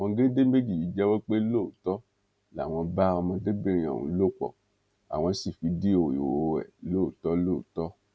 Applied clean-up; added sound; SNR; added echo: none; none; none; none.